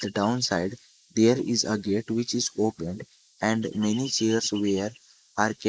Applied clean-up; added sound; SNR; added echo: neural mask model Resemble Enhance denoiser.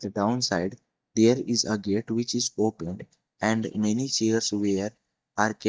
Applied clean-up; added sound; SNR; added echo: neural mask model DeepFilterNet 3.